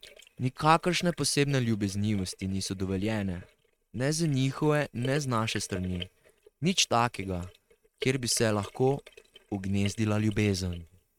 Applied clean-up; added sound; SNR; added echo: neural mask model RNNoise.